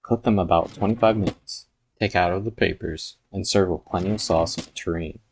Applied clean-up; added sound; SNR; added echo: neural mask model RNNoise.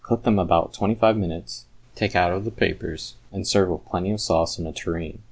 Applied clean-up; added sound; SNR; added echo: none; none; none; none.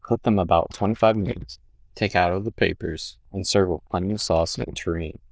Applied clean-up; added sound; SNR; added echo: neural diffusion model UNIVERSE++.